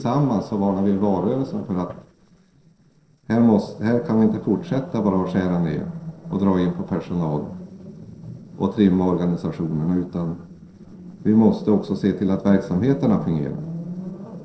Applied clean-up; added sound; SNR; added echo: neural separator model SepFormer DNS4.